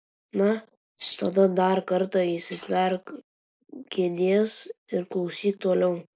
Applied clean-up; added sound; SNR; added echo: neural mask model Resemble Enhance denoiser.